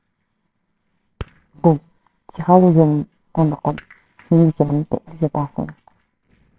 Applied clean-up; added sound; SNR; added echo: neural separator model SepFormer WHAMR!.